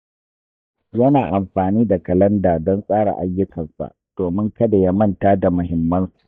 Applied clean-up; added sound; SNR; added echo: neural mask model DeepFilterNet 3.